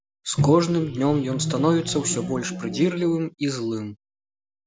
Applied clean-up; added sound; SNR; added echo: none; Microwave oven; 5 dB; none.